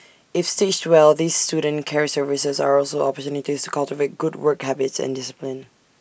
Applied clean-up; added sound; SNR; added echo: none; none; none; none.